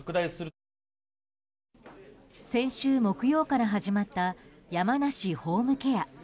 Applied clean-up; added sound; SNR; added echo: none; Piano; 18 dB; none.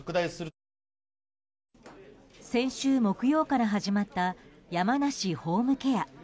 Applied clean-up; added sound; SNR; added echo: none; none; none; none.